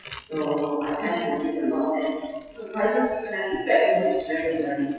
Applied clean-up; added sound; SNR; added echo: classical method WPE with log-MMSE.